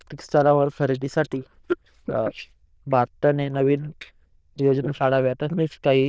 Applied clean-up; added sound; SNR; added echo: neural diffusion model UNIVERSE++.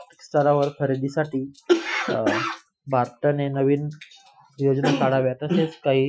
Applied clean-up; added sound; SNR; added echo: classical method Wiener filter.